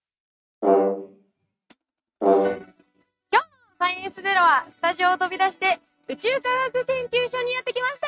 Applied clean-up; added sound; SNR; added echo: neural mask model RNNoise.